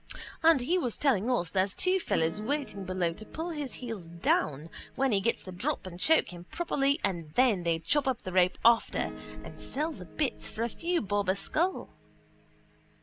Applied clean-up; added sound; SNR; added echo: none; Acoustic guitar / Strum; 19 dB; none.